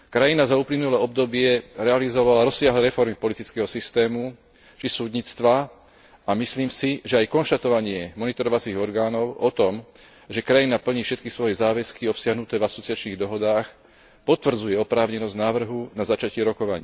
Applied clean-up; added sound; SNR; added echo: none; none; none; none.